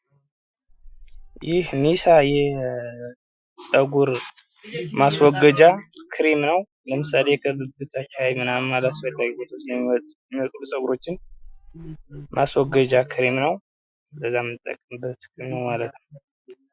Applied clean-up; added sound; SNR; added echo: classical method Wiener filter.